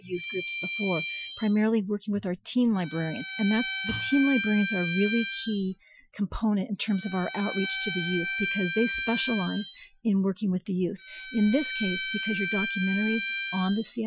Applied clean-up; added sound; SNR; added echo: classical method Wiener filter.